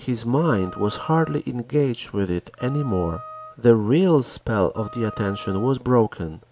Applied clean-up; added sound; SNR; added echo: none; Wind instrument, woodwind instrument; 19 dB; none.